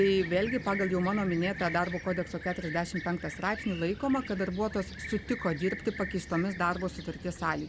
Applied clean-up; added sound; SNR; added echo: none; Fixed-wing aircraft, airplane; 10 dB; none.